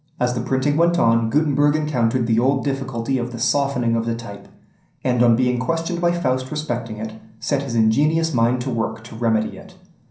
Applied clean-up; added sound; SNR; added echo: none; none; none; reverberation time 0.6 s.